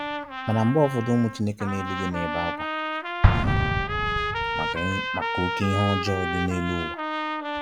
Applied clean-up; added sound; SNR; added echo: none; Explosion + Trumpet; -1 dB; none.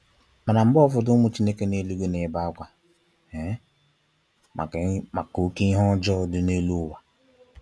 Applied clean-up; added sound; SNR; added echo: none; none; none; none.